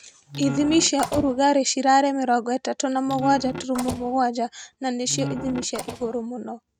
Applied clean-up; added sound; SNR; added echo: neural mask model RNNoise.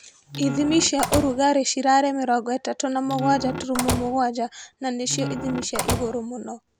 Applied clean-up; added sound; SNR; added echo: none; Squeak / Slam / Wood; 6 dB; none.